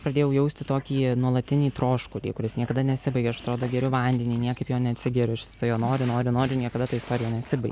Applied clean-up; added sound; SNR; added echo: none; Dog; 19 dB; none.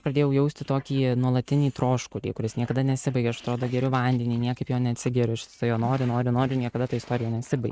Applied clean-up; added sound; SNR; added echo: neural mask model RNNoise.